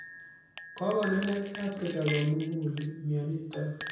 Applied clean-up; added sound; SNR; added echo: none; Chink, clink; 8 dB; reverberation time 0.9 s.